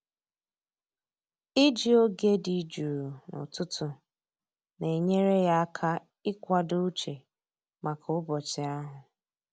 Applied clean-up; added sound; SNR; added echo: none; none; none; none.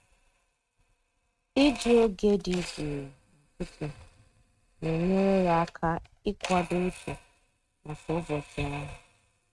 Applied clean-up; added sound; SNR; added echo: neural mask model RNNoise.